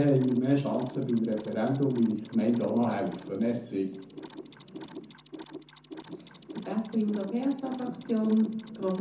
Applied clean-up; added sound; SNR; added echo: none; Mechanisms; 16 dB; reverberation time 0.7 s.